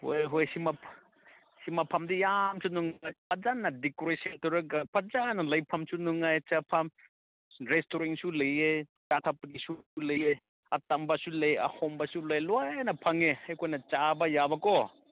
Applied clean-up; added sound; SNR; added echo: none; none; none; none.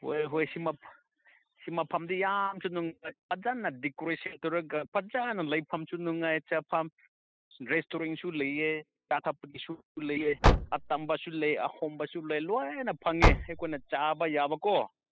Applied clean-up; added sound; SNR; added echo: classical method spectral subtraction.